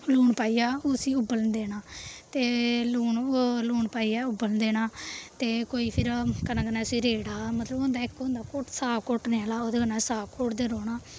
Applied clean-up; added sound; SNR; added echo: none; none; none; none.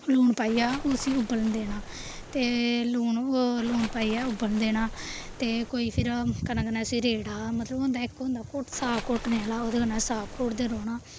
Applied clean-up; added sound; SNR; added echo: none; Waves, surf; 11 dB; none.